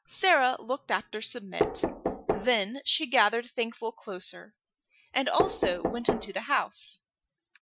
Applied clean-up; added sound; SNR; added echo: classical method Wiener filter.